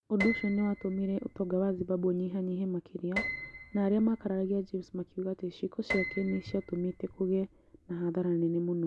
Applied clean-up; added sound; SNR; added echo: none; Piano; 11 dB; none.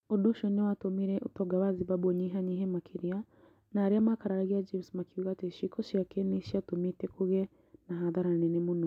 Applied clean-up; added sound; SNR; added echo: none; none; none; none.